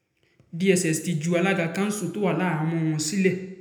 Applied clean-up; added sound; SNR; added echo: none; none; none; reverberation time 0.7 s.